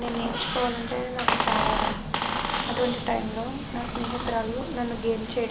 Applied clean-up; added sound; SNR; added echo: none; Squeak; 0 dB; reverberation time 0.2 s.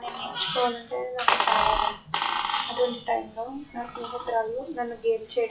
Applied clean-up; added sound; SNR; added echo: classical method WPE with log-MMSE.